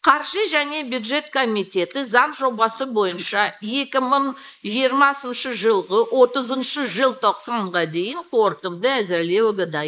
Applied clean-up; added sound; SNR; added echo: neural mask model Resemble Enhance denoiser.